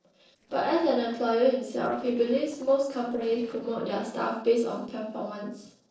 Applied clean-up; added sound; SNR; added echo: neural separator model SepFormer DNS4.